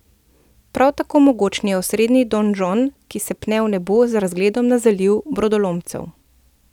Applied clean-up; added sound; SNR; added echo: none; none; none; none.